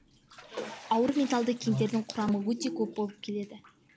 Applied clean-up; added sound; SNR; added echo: none; Bathtub (filling or washing); 18 dB; none.